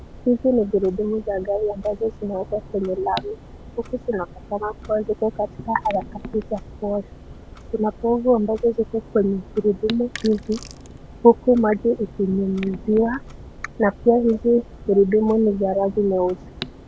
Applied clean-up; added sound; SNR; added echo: none; Sink (filling or washing) + Clock; 17 dB; none.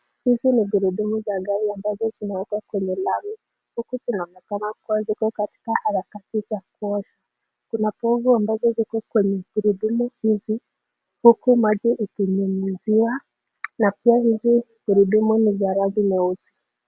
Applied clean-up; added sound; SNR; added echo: none; none; none; none.